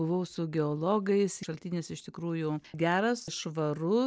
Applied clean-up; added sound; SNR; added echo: none; none; none; none.